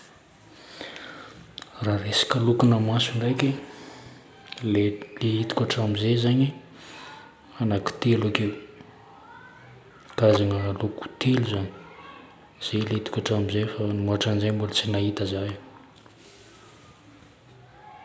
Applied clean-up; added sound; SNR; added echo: none; Telephone; 17 dB; none.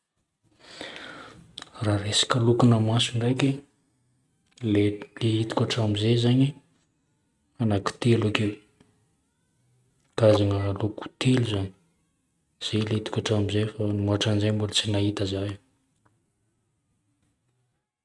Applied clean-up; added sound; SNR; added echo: neural mask model RNNoise.